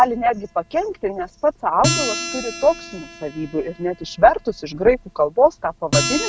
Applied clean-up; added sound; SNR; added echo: none; Acoustic guitar; 9 dB; none.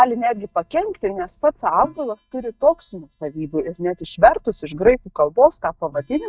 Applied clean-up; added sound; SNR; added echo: neural mask model DeepFilterNet 3.